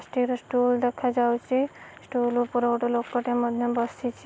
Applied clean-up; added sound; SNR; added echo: none; none; none; none.